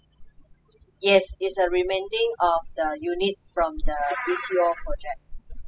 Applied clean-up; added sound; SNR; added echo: classical method spectral subtraction.